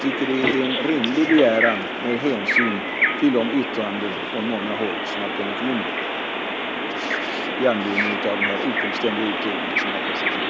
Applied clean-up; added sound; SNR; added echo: none; Bird vocalization, bird call, bird song; 0 dB; none.